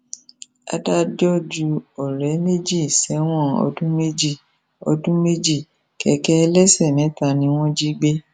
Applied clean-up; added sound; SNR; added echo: none; none; none; none.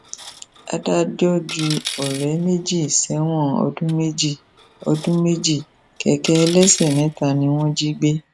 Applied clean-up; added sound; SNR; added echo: none; Coin (dropping); 14 dB; none.